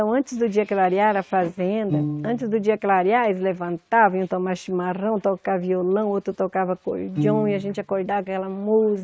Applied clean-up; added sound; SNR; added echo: neural mask model RNNoise.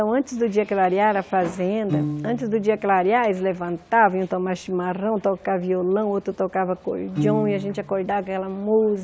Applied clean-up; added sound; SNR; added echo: none; Piano; 12 dB; none.